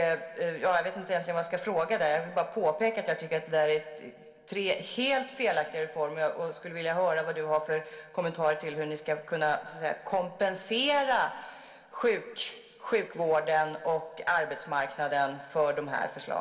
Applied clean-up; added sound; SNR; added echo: none; none; none; reverberation time 1.7 s.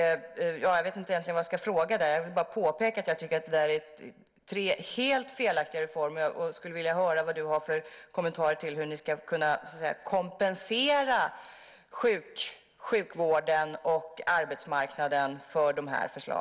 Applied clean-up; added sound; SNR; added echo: none; none; none; none.